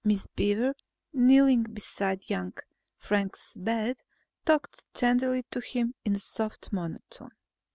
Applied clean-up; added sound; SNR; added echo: none; none; none; none.